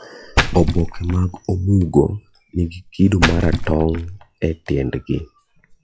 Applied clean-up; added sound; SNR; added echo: classical method log-MMSE.